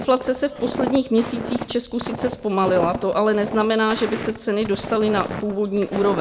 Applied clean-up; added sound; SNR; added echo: none; Walk, footsteps; 9 dB; none.